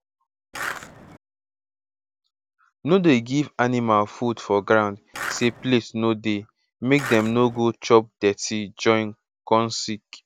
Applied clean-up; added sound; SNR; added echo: none; Skateboard; 10 dB; none.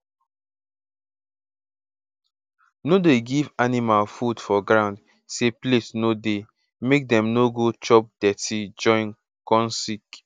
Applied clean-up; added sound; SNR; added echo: none; none; none; none.